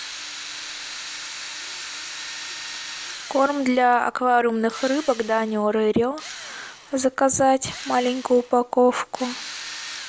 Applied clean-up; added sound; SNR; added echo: none; Drill; 13 dB; none.